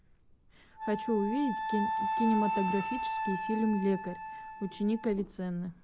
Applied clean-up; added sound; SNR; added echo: none; Wind instrument, woodwind instrument; 4 dB; none.